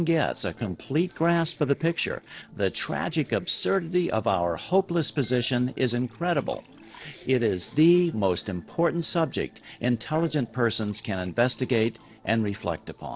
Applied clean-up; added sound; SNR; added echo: neural separator model SepFormer DNS4.